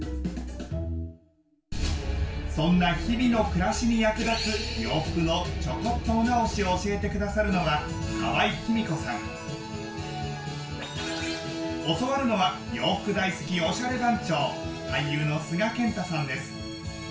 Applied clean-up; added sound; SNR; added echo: none; none; none; reverberation time 0.4 s.